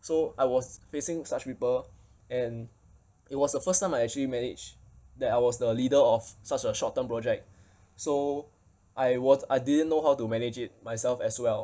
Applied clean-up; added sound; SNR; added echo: none; none; none; none.